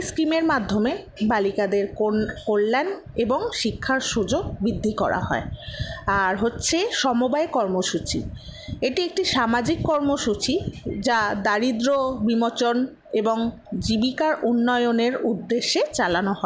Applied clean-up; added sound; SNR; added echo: none; none; none; none.